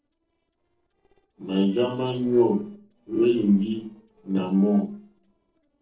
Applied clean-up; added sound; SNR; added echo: neural separator model SepFormer DNS4.